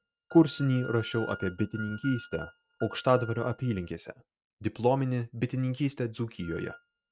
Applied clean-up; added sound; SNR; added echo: neural mask model RNNoise.